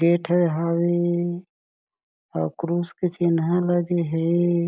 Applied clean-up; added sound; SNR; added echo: none; none; none; none.